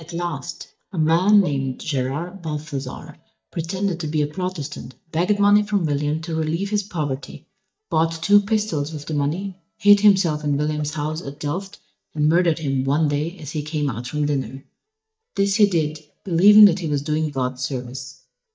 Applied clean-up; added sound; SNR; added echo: neural mask model DeepFilterNet 3.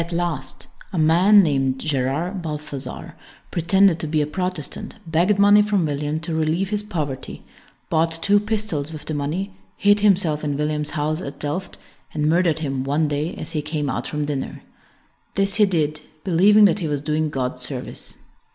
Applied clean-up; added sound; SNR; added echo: none; none; none; none.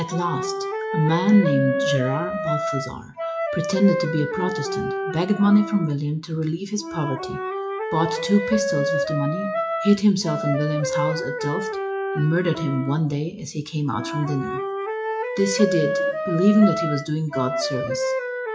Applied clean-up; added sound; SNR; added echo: classical method WPE with log-MMSE.